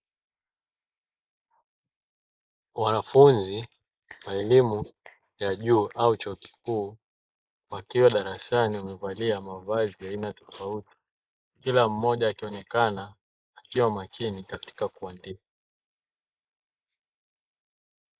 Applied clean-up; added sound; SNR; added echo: neural mask model Resemble Enhance denoiser.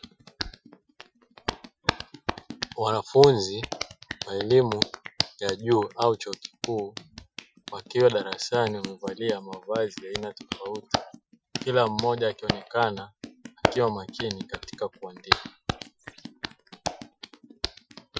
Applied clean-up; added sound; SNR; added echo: classical method Wiener filter.